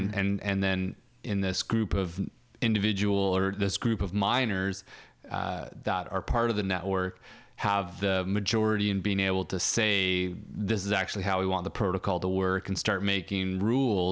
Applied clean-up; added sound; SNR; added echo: none; none; none; none.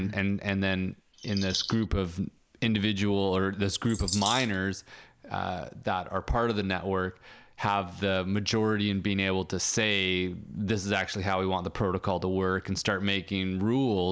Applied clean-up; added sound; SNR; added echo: neural mask model Resemble Enhance denoiser.